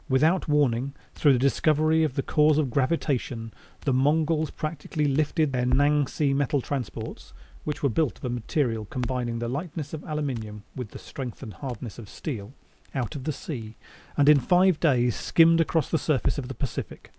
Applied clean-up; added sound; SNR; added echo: none; Crackle; 13 dB; none.